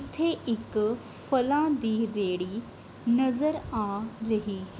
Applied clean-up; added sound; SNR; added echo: none; none; none; none.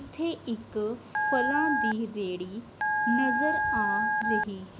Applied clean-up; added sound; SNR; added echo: none; Telephone; -2 dB; none.